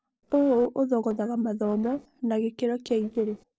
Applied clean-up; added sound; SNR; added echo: neural separator model SepFormer DNS4.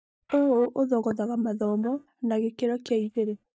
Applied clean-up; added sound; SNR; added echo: neural mask model DeepFilterNet 3.